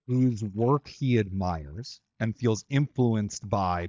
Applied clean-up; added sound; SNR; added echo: neural mask model DeepFilterNet 3.